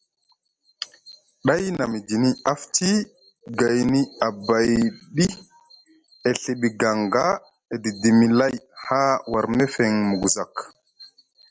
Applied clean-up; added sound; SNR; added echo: none; none; none; none.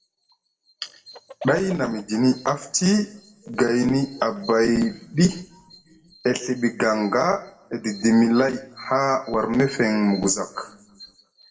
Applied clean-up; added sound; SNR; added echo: none; Chicken, rooster; 18 dB; reverberation time 0.6 s.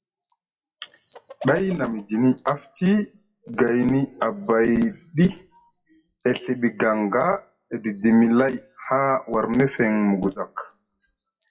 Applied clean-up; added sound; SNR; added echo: classical method WPE with log-MMSE.